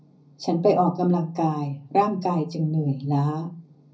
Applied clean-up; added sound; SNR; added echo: none; none; none; reverberation time 0.4 s.